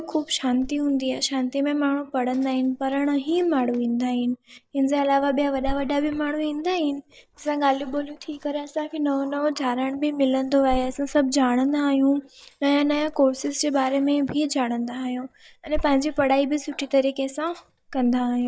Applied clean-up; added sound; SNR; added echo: neural mask model DeepFilterNet 3.